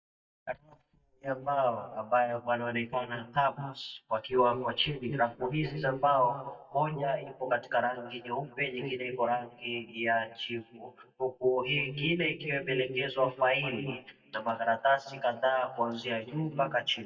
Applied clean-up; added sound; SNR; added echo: neural mask model DeepFilterNet 3.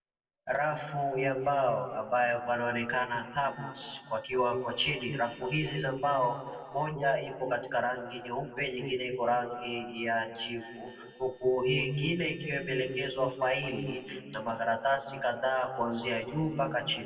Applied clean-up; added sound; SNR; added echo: neural separator model SepFormer DNS4.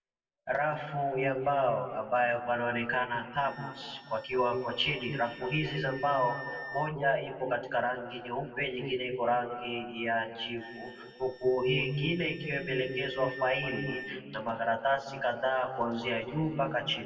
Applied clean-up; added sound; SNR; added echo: none; Wind instrument, woodwind instrument; 18 dB; reverberation time 2.1 s.